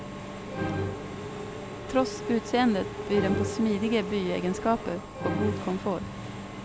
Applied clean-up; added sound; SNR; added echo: none; Engine / Mechanisms + Musical instrument; 4 dB; none.